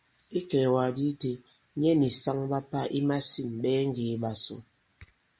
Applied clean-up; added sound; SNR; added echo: none; none; none; none.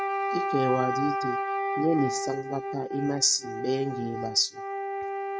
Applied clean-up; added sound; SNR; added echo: neural mask model RNNoise.